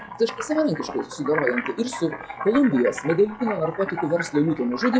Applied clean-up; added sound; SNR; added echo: classical method log-MMSE.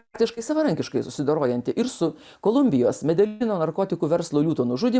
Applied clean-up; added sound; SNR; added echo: none; none; none; none.